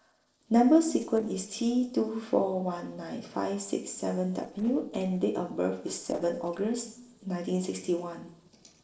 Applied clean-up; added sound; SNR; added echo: neural separator model SepFormer DNS4.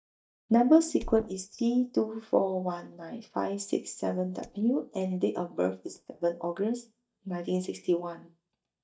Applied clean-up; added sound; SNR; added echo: neural mask model DeepFilterNet 3.